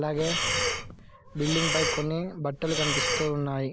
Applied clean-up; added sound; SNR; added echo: none; Breathing; 1 dB; none.